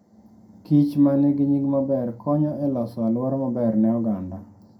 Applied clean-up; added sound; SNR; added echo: none; none; none; reverberation time 0.2 s.